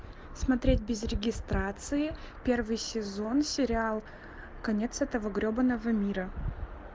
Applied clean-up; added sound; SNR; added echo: none; none; none; none.